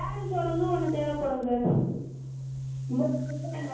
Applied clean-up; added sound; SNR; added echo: none; Boom; 6 dB; reverberation time 0.9 s.